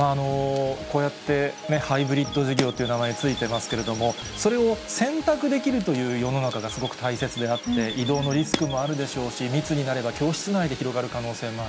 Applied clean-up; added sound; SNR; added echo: none; Fire + Chirp, tweet; 12 dB; none.